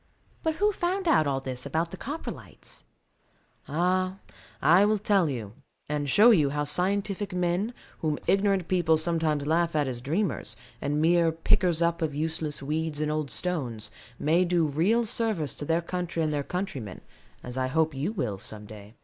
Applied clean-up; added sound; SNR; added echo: neural mask model Resemble Enhance denoiser.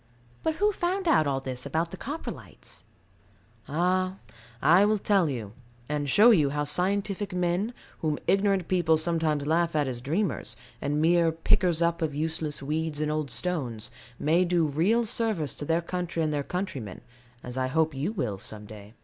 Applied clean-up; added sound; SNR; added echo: none; none; none; none.